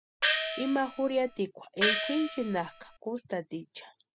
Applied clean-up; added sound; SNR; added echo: none; Gong; -1 dB; none.